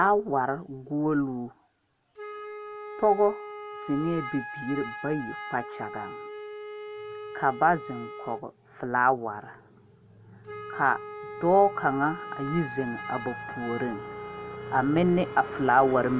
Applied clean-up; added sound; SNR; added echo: none; Wind instrument, woodwind instrument; 12 dB; none.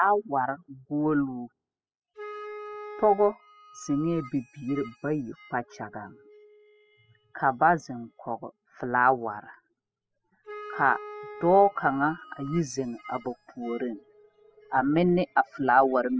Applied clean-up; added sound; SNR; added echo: classical method spectral subtraction.